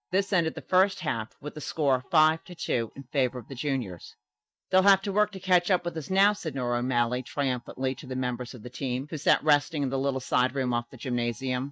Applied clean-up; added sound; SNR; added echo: neural mask model DeepFilterNet 3.